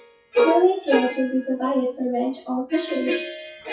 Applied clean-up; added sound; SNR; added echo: classical method WPE with log-MMSE.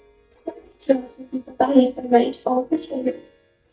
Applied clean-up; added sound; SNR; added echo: neural mask model DeepFilterNet 3.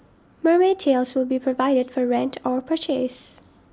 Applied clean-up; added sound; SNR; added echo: none; none; none; none.